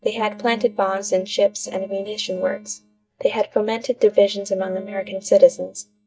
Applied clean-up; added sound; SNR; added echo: neural mask model DeepFilterNet 3.